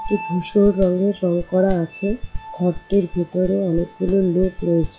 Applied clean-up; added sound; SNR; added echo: classical method log-MMSE.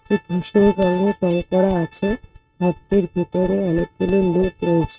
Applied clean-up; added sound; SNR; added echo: neural mask model RNNoise.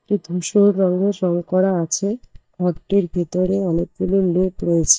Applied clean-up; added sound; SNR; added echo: neural mask model DeepFilterNet 3.